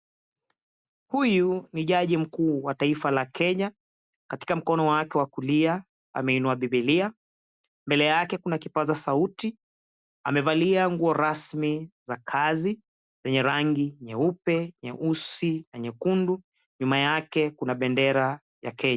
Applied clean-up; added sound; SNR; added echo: none; none; none; none.